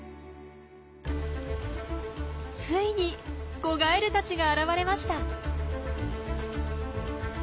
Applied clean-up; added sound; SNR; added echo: none; none; none; none.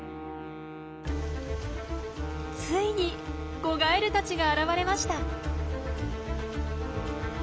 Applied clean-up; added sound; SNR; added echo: none; Wind instrument, woodwind instrument; 11 dB; none.